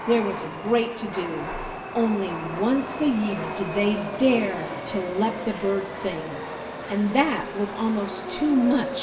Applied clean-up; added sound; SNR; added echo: none; Chatter / Subway, metro, underground; 8 dB; reverberation time 0.8 s.